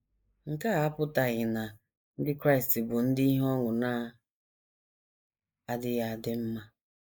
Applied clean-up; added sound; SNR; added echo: neural mask model Resemble Enhance denoiser.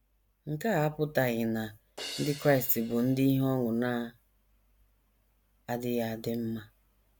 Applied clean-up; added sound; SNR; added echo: none; Crash cymbal; 14 dB; none.